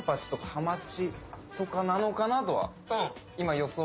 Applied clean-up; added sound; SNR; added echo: none; none; none; none.